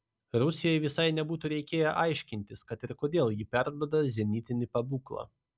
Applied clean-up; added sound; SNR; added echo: none; none; none; none.